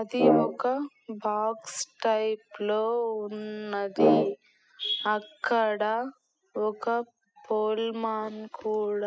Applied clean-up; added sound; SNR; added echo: classical method spectral subtraction.